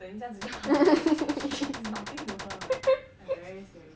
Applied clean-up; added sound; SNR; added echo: none; Gunshot, gunfire; 11 dB; none.